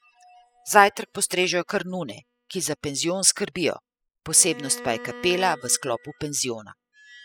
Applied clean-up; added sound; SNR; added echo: classical method spectral subtraction.